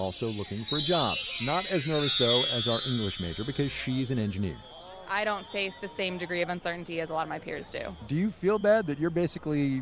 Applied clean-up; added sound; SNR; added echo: none; Chime; 7 dB; none.